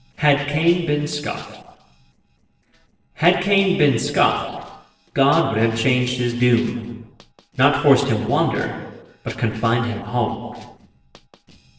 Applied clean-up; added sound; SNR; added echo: neural separator model SepFormer DNS4.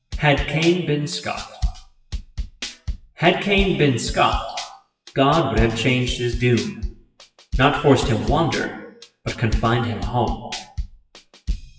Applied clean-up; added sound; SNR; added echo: classical method WPE with log-MMSE.